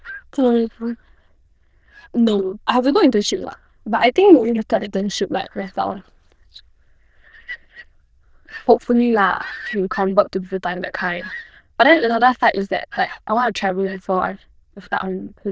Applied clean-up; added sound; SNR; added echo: neural diffusion model UNIVERSE++.